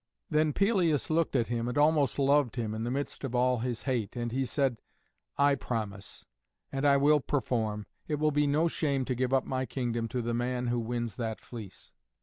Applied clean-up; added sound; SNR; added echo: none; none; none; none.